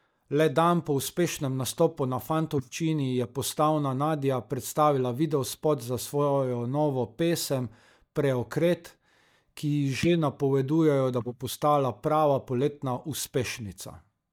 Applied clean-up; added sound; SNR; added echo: neural mask model DeepFilterNet 3.